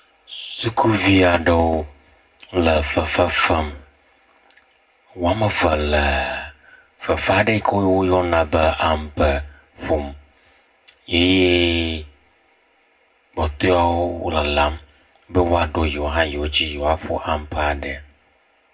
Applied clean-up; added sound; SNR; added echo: none; none; none; reverberation time 0.3 s.